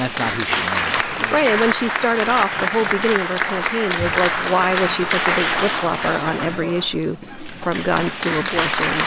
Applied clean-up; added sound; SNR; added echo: none; Applause; 1 dB; none.